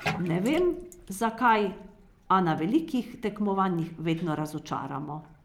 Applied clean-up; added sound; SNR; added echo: none; Bathtub (filling or washing); 15 dB; none.